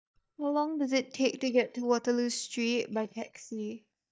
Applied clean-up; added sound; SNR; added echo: neural mask model DeepFilterNet 3.